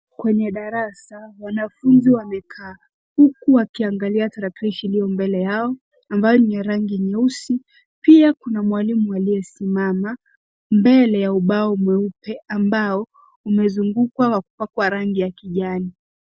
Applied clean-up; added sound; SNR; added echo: none; none; none; none.